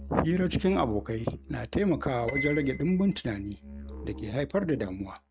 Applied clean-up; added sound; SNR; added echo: neural mask model RNNoise.